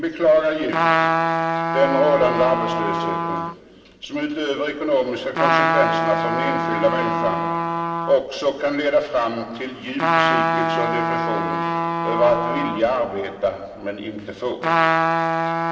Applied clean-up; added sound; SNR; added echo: none; Trumpet; 0 dB; reverberation time 2.2 s.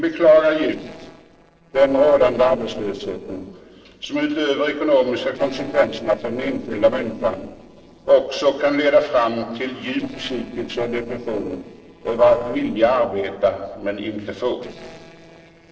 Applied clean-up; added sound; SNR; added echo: neural separator model SepFormer DNS4.